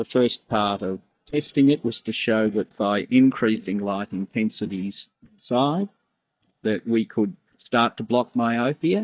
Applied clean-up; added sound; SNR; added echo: neural mask model DeepFilterNet 3.